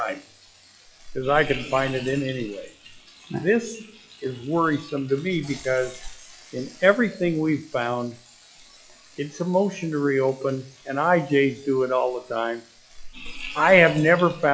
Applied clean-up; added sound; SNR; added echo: classical method log-MMSE.